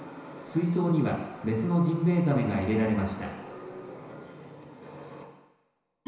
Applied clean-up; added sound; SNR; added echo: none; none; none; reverberation time 1.0 s.